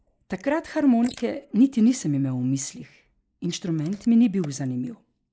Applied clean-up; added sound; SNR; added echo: neural mask model Resemble Enhance denoiser.